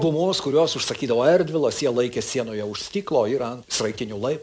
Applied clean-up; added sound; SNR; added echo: none; none; none; none.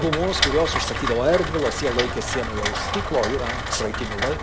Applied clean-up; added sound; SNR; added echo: none; Rain; 2 dB; none.